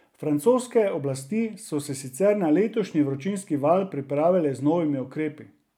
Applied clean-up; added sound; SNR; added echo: none; none; none; none.